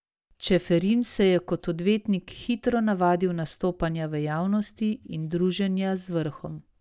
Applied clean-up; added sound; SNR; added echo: none; none; none; none.